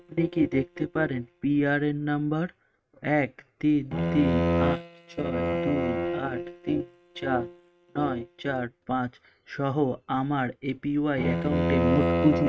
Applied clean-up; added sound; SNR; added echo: neural mask model RNNoise.